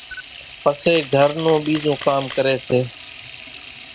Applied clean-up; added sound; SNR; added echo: none; Camera + Sink (filling or washing) / Water tap, faucet; 12 dB; none.